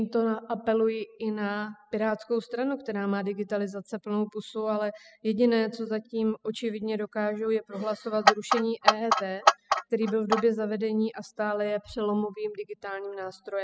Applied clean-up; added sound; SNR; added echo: classical method spectral subtraction.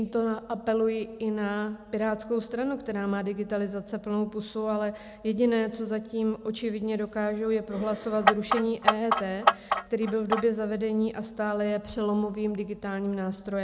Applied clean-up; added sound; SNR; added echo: none; Clock; -2 dB; none.